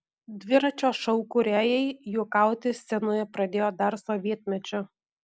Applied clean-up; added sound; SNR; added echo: none; none; none; none.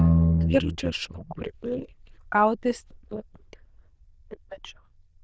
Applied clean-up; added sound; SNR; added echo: neural diffusion model UNIVERSE++.